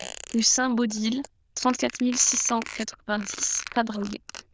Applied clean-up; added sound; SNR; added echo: neural diffusion model UNIVERSE++.